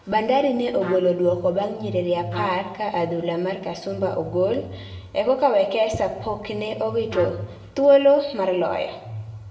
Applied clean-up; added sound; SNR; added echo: none; Trumpet; 15 dB; reverberation time 0.7 s.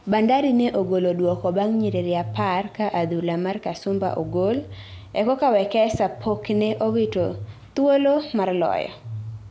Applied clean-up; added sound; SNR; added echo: none; none; none; none.